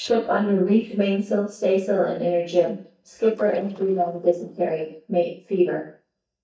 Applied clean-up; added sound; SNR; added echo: neural mask model DeepFilterNet 3.